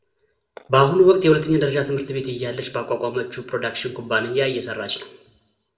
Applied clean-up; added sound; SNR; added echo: none; none; none; reverberation time 0.5 s.